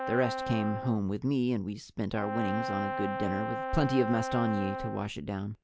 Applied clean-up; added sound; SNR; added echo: none; Brass instrument; 5 dB; none.